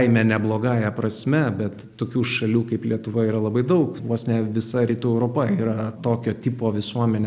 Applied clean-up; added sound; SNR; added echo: none; none; none; none.